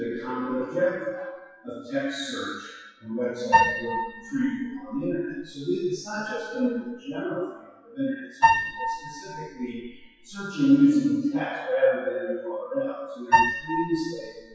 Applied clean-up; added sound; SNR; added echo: classical method WPE with log-MMSE.